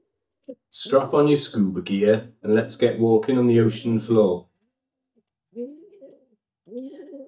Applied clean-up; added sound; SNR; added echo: neural mask model DeepFilterNet 3.